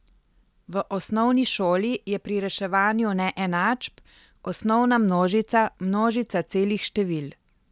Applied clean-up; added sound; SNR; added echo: none; none; none; none.